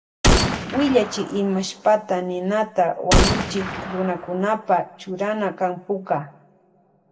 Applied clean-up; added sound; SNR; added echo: none; Gunshot, gunfire; 1 dB; reverberation time 2.1 s.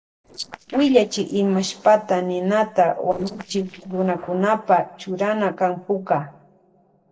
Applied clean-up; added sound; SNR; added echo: neural separator model SepFormer DNS4.